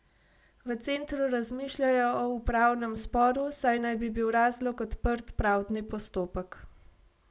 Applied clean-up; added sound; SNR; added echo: none; none; none; none.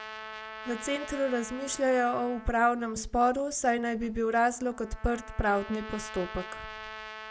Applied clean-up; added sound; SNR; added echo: none; Trumpet; 15 dB; none.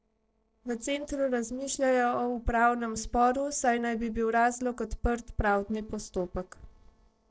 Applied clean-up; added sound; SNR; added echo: neural separator model SepFormer DNS4.